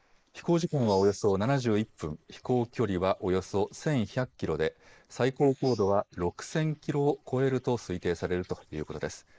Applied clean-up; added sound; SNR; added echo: neural mask model Resemble Enhance denoiser.